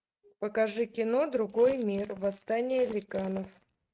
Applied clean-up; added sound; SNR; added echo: neural mask model RNNoise.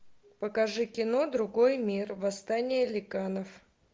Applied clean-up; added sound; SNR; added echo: none; none; none; none.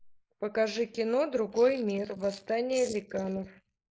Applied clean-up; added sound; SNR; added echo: neural mask model Resemble Enhance denoiser.